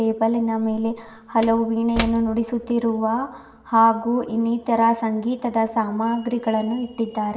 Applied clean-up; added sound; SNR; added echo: none; Slam / Wood; 17 dB; reverberation time 0.8 s.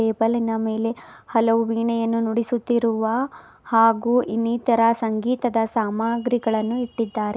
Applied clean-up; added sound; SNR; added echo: none; none; none; none.